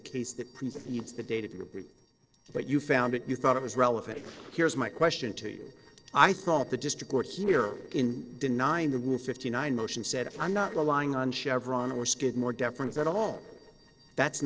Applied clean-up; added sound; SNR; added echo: neural separator model SepFormer DNS4.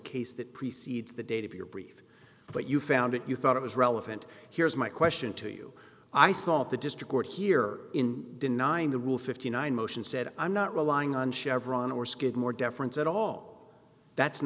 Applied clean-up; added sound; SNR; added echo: none; none; none; none.